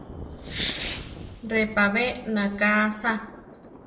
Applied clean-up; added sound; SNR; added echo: none; Fireworks; 10 dB; reverberation time 0.6 s.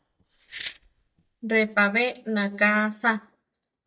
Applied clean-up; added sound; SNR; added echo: neural mask model DeepFilterNet 3.